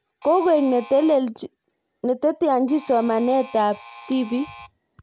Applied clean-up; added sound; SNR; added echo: none; Alarm; 19 dB; none.